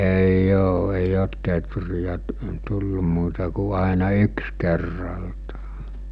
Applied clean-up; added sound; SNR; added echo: none; none; none; none.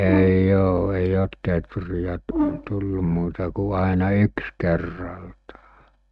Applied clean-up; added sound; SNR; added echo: neural mask model RNNoise.